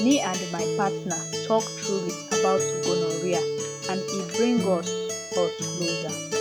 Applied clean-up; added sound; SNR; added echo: none; Acoustic guitar; 0 dB; none.